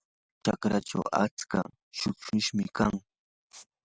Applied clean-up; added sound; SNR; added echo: none; none; none; none.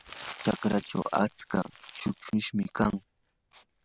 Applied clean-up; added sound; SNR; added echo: none; Crumpling, crinkling; 16 dB; none.